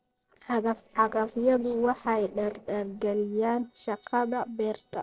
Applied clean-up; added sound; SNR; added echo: neural separator model SepFormer DNS4.